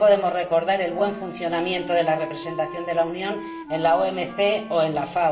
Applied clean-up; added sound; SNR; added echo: none; Wind instrument, woodwind instrument; 14 dB; reverberation time 0.4 s.